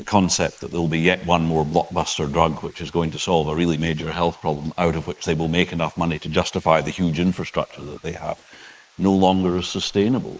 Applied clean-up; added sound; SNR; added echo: neural mask model Resemble Enhance denoiser.